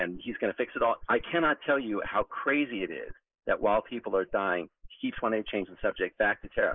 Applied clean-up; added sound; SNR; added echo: neural mask model Resemble Enhance denoiser.